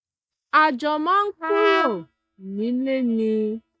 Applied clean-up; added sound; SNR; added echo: neural mask model DeepFilterNet 3.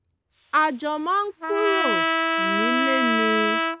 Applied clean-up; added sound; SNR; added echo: none; Trumpet; -1 dB; none.